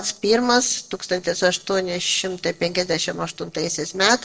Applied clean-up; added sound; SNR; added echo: neural separator model SepFormer DNS4.